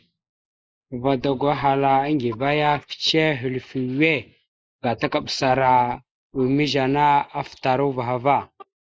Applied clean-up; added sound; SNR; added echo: neural mask model Resemble Enhance denoiser.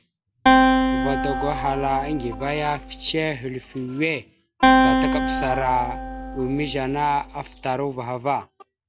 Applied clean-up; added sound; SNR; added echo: none; Acoustic guitar; -3 dB; none.